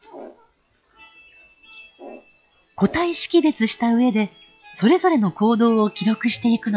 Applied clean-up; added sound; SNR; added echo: classical method log-MMSE.